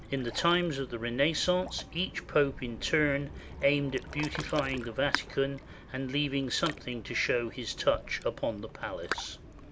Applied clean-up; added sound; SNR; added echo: none; Ocean; 11 dB; none.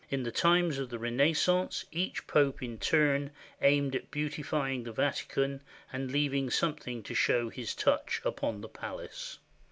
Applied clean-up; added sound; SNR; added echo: none; none; none; none.